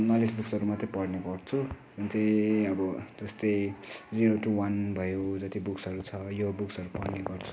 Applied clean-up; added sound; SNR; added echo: none; none; none; none.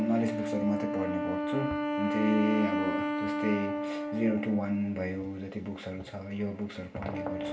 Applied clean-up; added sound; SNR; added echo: none; Wind instrument, woodwind instrument; 2 dB; reverberation time 0.2 s.